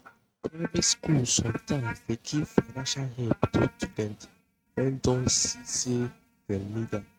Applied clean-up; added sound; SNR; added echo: neural mask model RNNoise.